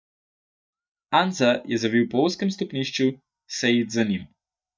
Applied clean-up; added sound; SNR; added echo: neural mask model DeepFilterNet 3.